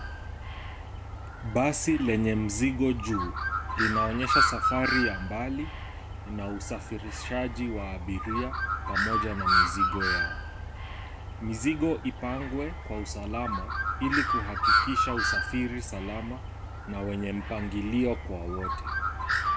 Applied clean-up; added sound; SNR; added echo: none; Bird; -1 dB; none.